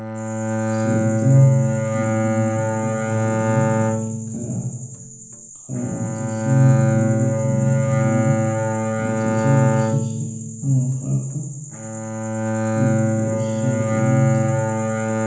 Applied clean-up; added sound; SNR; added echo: none; Bowed string instrument; 0 dB; reverberation time 1.0 s.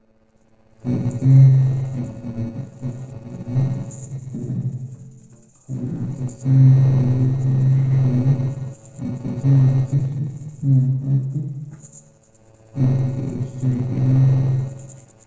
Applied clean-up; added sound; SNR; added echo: neural separator model SepFormer DNS4.